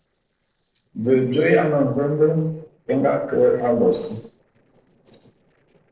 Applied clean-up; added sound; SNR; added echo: neural separator model SepFormer DNS4.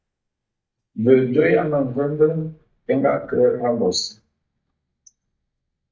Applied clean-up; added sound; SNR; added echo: neural mask model DeepFilterNet 3.